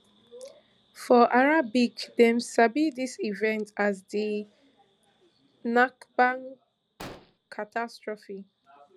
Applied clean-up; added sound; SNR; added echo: none; Explosion; 20 dB; none.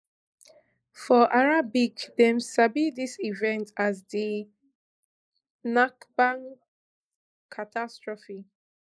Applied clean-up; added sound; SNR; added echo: neural mask model Resemble Enhance denoiser.